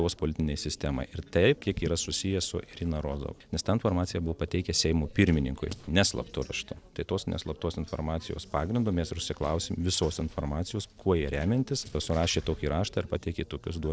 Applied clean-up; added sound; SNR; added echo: neural separator model SepFormer DNS4.